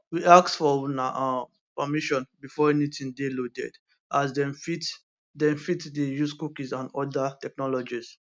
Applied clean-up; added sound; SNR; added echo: none; none; none; none.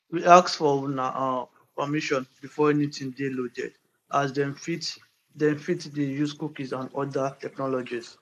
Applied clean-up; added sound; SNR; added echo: neural mask model Resemble Enhance denoiser.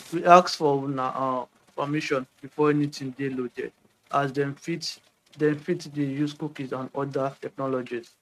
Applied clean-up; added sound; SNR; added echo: neural mask model RNNoise.